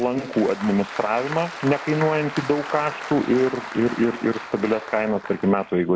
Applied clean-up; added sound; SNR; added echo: none; Applause; 12 dB; none.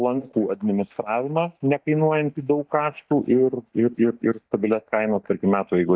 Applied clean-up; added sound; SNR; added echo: neural mask model DeepFilterNet 3.